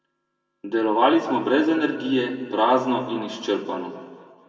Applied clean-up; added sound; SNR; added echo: none; none; none; reverberation time 1.6 s.